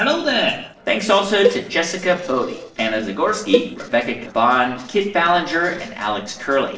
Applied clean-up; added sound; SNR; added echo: neural separator model SepFormer DNS4.